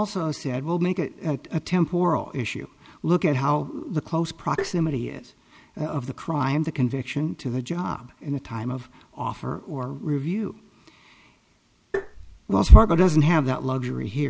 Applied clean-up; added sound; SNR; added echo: none; Tap; 9 dB; none.